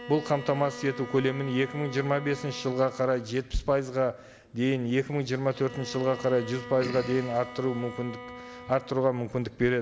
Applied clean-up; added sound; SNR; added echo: none; Bowed string instrument; 15 dB; none.